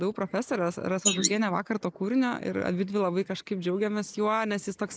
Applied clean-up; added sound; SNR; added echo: neural mask model Resemble Enhance denoiser.